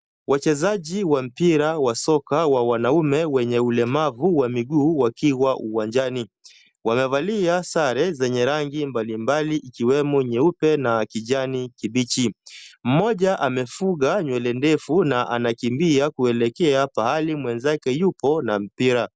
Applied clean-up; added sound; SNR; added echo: none; none; none; none.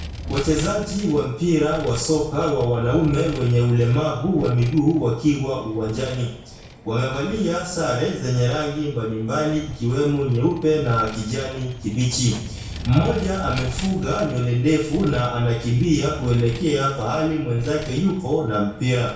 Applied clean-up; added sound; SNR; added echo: none; Vehicle; 14 dB; reverberation time 0.6 s.